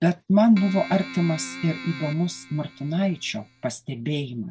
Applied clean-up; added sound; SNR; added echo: none; Keyboard (musical); 15 dB; none.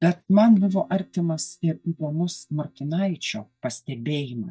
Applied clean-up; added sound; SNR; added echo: neural mask model DeepFilterNet 3.